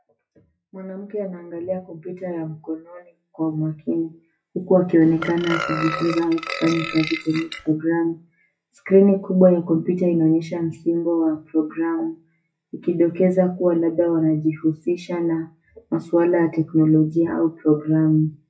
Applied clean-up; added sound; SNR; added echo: classical method WPE with log-MMSE.